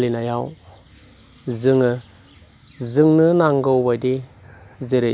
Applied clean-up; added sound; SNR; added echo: none; none; none; none.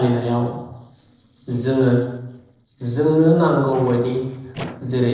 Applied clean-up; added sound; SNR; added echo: neural separator model SepFormer DNS4.